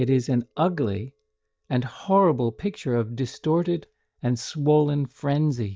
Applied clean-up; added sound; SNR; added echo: neural mask model DeepFilterNet 3.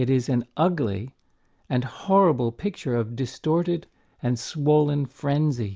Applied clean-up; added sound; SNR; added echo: none; none; none; none.